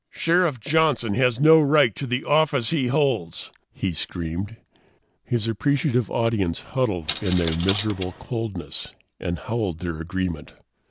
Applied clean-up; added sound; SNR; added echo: none; Coin (dropping); 8 dB; none.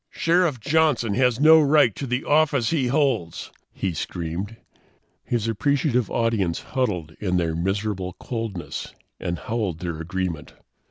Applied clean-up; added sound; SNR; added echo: none; none; none; none.